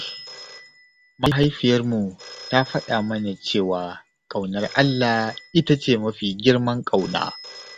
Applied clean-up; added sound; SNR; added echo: none; Telephone; 20 dB; none.